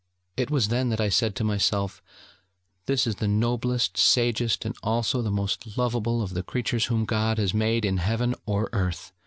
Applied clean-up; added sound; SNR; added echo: none; none; none; none.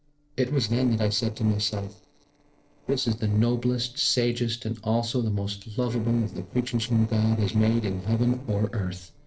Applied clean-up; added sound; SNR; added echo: neural separator model SepFormer DNS4.